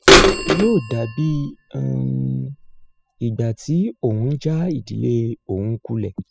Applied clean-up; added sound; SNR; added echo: classical method spectral subtraction.